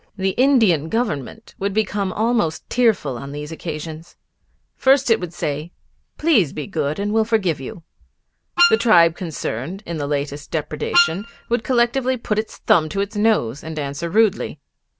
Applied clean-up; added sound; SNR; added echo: none; Wind instrument, woodwind instrument; 1 dB; none.